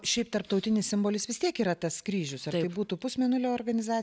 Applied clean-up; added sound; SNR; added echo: none; none; none; none.